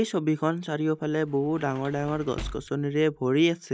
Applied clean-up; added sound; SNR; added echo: none; Sliding door / Slam; 16 dB; none.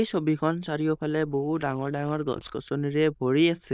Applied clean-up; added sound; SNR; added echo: neural diffusion model UNIVERSE++.